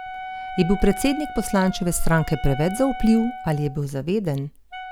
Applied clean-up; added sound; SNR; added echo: none; Wind instrument, woodwind instrument; 13 dB; none.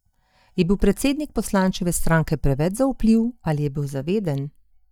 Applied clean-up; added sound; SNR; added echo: neural mask model DeepFilterNet 3.